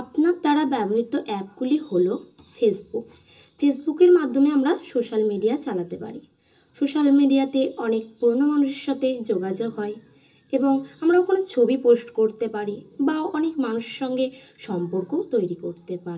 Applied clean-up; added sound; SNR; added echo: none; none; none; reverberation time 0.2 s.